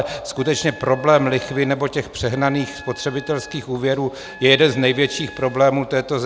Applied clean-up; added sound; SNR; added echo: none; Wind instrument, woodwind instrument; 20 dB; none.